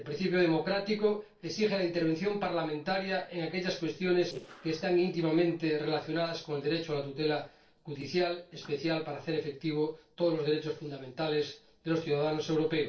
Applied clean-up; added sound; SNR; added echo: neural separator model SepFormer DNS4.